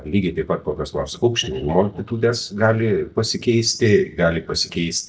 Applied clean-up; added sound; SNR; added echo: neural mask model DeepFilterNet 3.